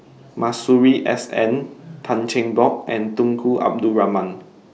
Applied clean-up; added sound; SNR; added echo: none; none; none; none.